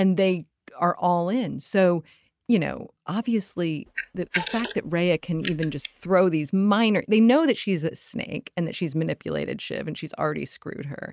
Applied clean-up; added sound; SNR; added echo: neural mask model RNNoise.